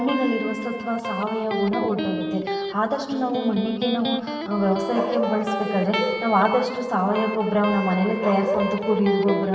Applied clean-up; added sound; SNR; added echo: none; Electric guitar; 8 dB; reverberation time 1.3 s.